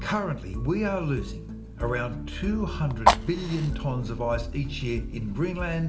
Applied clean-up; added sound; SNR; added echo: none; Fire; 5 dB; reverberation time 1.2 s.